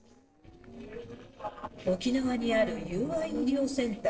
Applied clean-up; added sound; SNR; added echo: neural separator model SepFormer DNS4.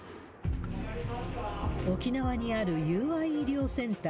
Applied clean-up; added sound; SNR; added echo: none; none; none; none.